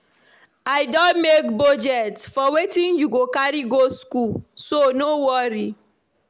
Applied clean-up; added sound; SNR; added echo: none; none; none; none.